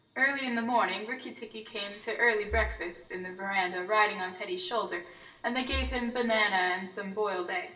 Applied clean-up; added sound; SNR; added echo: none; Breathing; 12 dB; reverberation time 0.6 s.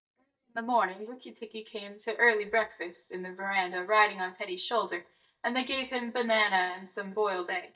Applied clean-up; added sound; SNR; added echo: neural mask model DeepFilterNet 3.